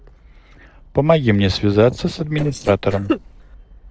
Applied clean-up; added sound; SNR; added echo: neural separator model SepFormer DNS4.